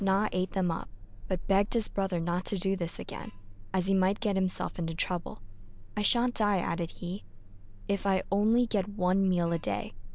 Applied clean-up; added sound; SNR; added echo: none; Alarm; 10 dB; none.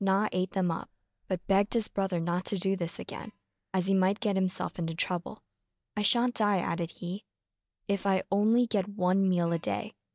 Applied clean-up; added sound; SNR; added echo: neural mask model DeepFilterNet 3.